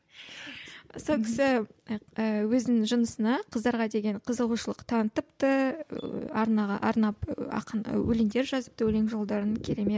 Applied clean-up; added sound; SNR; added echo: none; none; none; none.